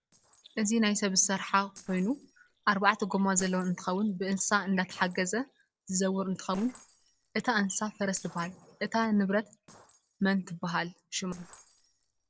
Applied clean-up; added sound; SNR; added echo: neural separator model SepFormer DNS4.